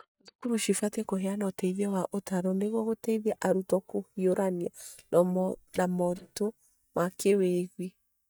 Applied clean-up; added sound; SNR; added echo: neural mask model DeepFilterNet 3.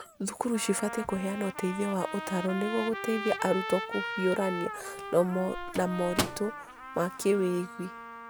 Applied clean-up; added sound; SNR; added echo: none; Microwave oven + Trumpet; 7 dB; none.